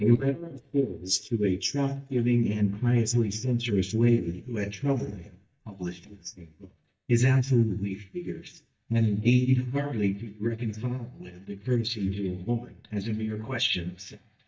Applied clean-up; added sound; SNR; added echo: neural mask model DeepFilterNet 3.